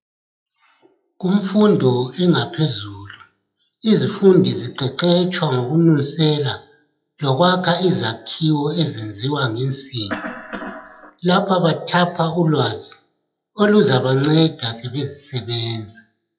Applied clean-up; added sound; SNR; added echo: classical method WPE with log-MMSE.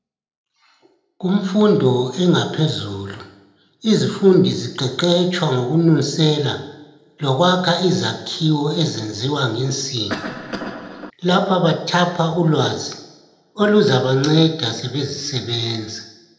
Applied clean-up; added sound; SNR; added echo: none; Cough; 11 dB; reverberation time 0.8 s.